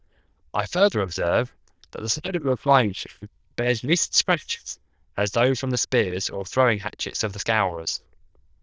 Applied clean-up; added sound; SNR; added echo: neural diffusion model UNIVERSE++.